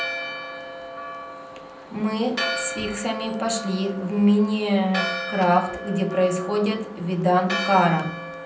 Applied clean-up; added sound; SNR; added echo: none; Church bell; 8 dB; reverberation time 0.6 s.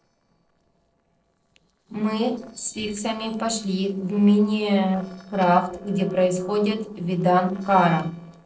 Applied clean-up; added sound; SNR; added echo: neural separator model SepFormer DNS4.